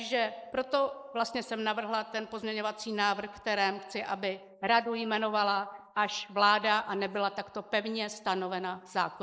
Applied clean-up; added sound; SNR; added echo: neural mask model Resemble Enhance denoiser.